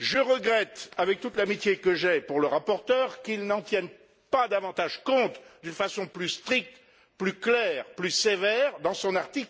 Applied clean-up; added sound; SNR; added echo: none; none; none; none.